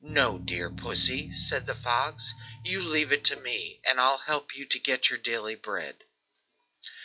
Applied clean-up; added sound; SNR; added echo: classical method log-MMSE.